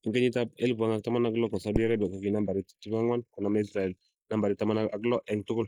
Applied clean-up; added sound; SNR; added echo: neural mask model Resemble Enhance denoiser.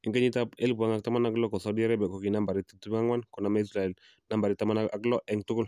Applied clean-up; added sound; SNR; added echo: none; none; none; none.